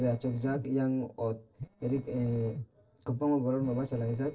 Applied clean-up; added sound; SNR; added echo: neural separator model SepFormer DNS4.